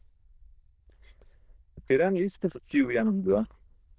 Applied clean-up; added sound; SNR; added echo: neural diffusion model UNIVERSE++.